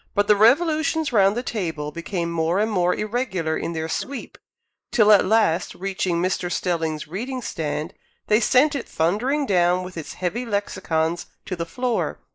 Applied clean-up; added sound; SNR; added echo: neural mask model Resemble Enhance denoiser.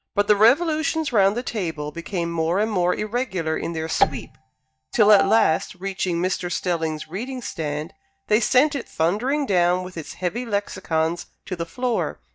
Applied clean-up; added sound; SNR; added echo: neural mask model DeepFilterNet 3.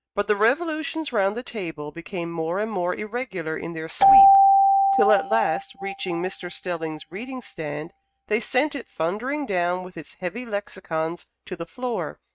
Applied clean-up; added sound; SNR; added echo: neural mask model RNNoise.